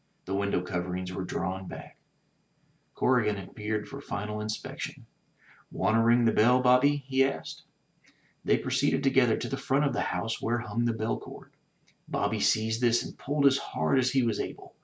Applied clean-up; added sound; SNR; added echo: none; none; none; none.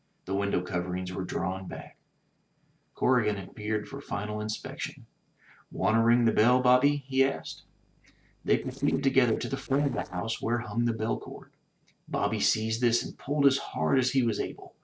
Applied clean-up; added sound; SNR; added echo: neural separator model SepFormer DNS4.